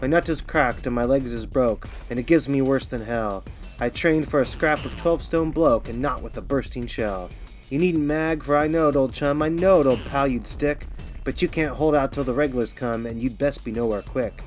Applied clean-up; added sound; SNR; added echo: none; Drum kit; 13 dB; none.